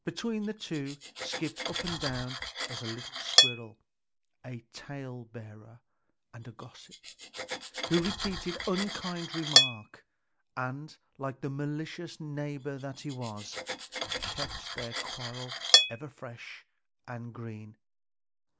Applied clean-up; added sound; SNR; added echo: none; Cutlery, silverware; -4 dB; none.